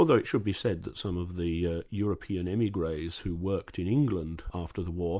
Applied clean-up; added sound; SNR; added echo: none; none; none; none.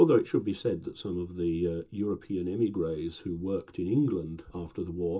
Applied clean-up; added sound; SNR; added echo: none; none; none; reverberation time 0.2 s.